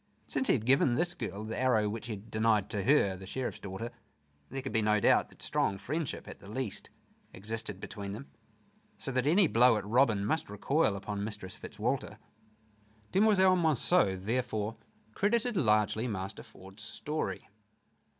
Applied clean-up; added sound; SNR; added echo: none; none; none; none.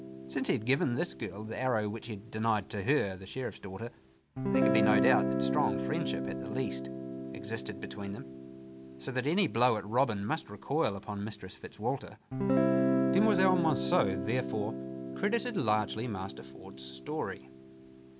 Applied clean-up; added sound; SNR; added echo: none; Guitar; 2 dB; none.